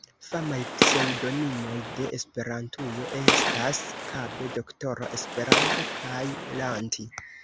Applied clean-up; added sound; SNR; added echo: none; Gunshot, gunfire; -4 dB; none.